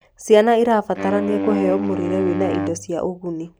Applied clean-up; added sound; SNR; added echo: none; Wind instrument, woodwind instrument; 6 dB; none.